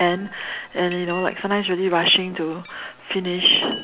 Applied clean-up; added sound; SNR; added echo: none; Chime; 18 dB; none.